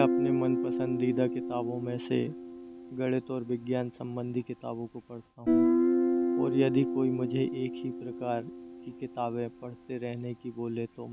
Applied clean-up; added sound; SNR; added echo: none; Guitar; -1 dB; none.